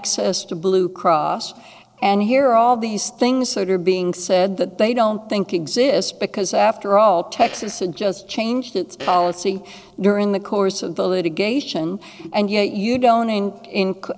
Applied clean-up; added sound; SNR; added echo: neural separator model SepFormer DNS4.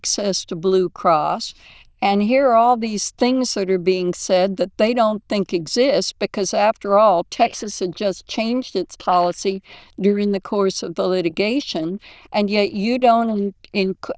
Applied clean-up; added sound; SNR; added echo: neural diffusion model UNIVERSE++.